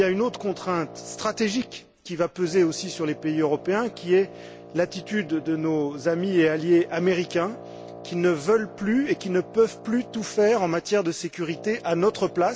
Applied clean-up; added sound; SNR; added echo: none; Wind instrument, woodwind instrument; 18 dB; none.